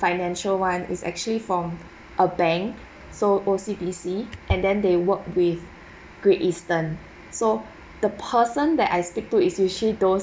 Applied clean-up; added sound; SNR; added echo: none; none; none; none.